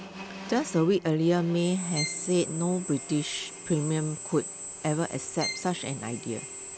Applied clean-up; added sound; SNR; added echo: none; Bowed string instrument + Drill; 9 dB; none.